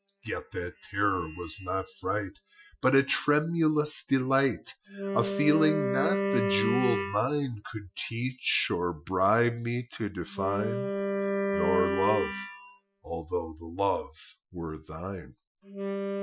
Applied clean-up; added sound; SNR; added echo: classical method Wiener filter.